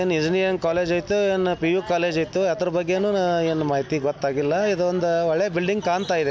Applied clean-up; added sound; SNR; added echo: none; none; none; none.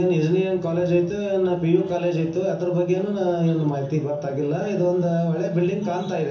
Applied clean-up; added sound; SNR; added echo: none; none; none; reverberation time 0.7 s.